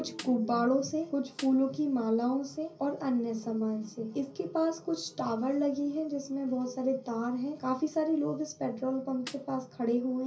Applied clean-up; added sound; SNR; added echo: none; Snare drum; 17 dB; reverberation time 0.5 s.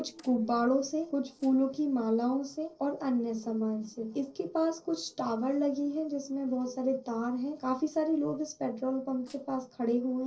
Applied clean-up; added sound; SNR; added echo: neural separator model SepFormer DNS4.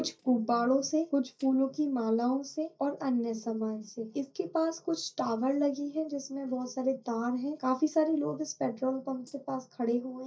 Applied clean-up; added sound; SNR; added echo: neural mask model DeepFilterNet 3.